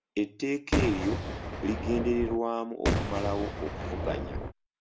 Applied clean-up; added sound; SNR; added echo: none; Boom; 0 dB; none.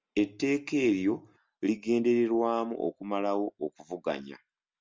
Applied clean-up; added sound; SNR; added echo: none; none; none; none.